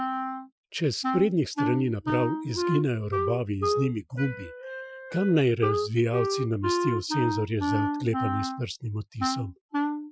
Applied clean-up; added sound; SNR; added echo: classical method Wiener filter.